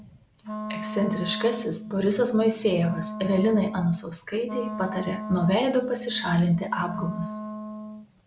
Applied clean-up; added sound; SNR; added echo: none; Wind instrument, woodwind instrument; 10 dB; none.